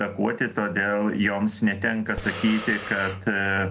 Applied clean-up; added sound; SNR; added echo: none; Breathing; 11 dB; none.